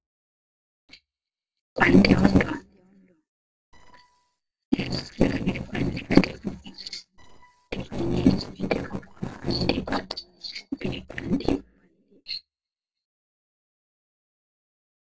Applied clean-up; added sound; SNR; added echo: neural separator model SepFormer DNS4.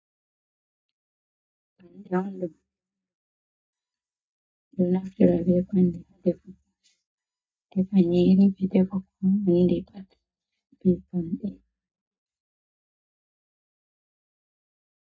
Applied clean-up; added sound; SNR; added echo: neural mask model DeepFilterNet 3.